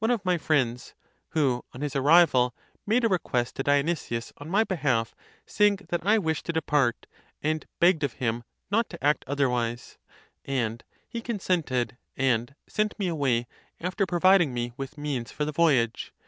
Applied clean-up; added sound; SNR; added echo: none; none; none; none.